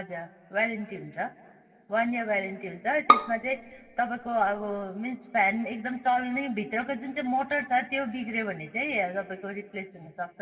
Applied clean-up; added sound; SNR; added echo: none; Bowed string instrument; -2 dB; reverberation time 2.6 s.